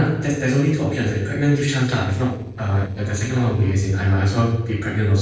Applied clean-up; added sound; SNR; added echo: neural separator model SepFormer DNS4.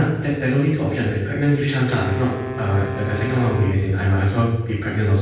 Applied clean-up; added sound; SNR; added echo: none; Wind instrument, woodwind instrument; 10 dB; reverberation time 1.2 s.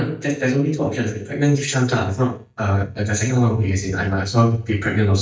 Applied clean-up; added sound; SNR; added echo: neural mask model DeepFilterNet 3.